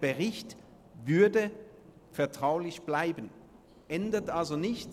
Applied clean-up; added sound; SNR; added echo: none; Thunder / Rain; 20 dB; none.